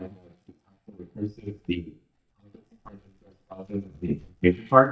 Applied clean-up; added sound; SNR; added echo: neural mask model DeepFilterNet 3.